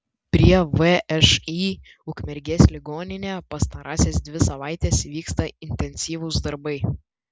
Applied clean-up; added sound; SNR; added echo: none; none; none; none.